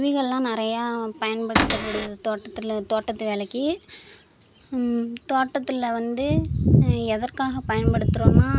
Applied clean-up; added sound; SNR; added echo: none; Cupboard open or close / Door; 1 dB; none.